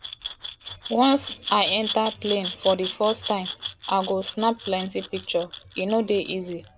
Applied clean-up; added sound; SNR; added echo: none; Glass; 10 dB; none.